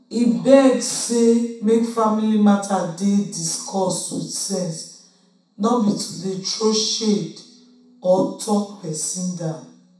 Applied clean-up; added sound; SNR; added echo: none; none; none; reverberation time 0.7 s.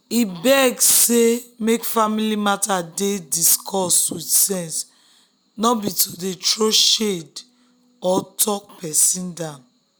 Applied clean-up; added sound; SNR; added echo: none; none; none; none.